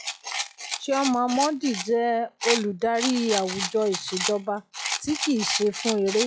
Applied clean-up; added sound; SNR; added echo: classical method log-MMSE.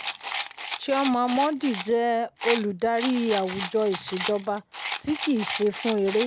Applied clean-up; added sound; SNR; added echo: none; Rattle; 5 dB; none.